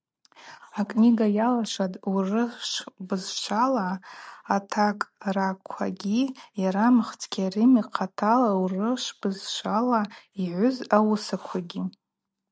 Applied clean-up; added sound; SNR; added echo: none; none; none; none.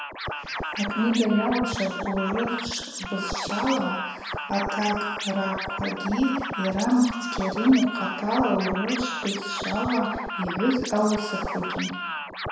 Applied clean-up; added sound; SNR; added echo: none; Scratching (performance technique); 6 dB; reverberation time 1.0 s.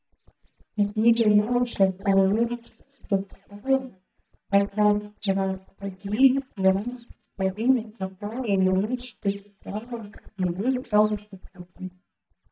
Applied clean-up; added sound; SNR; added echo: neural mask model DeepFilterNet 3.